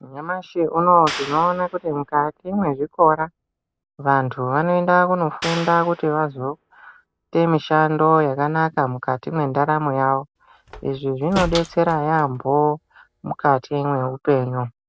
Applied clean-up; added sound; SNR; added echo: none; Clapping + Slam; 15 dB; none.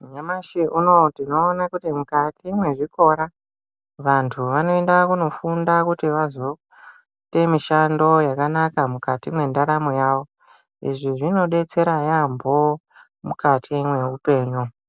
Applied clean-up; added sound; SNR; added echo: none; none; none; none.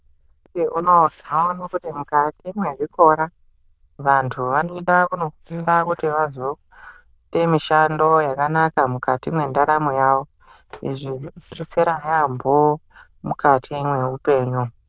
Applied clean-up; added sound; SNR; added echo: neural diffusion model UNIVERSE++.